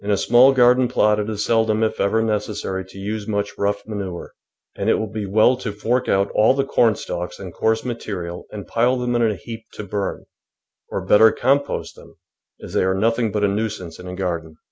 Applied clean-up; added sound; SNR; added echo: none; none; none; none.